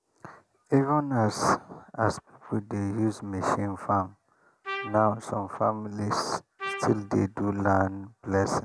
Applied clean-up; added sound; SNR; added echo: none; Trumpet; 12 dB; none.